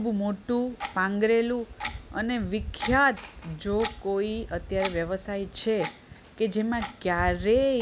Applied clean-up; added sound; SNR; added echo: none; Clock; 14 dB; none.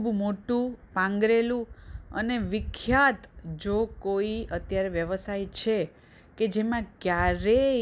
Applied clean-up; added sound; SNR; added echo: none; none; none; none.